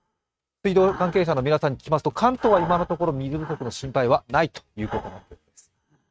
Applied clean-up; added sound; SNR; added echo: neural mask model RNNoise.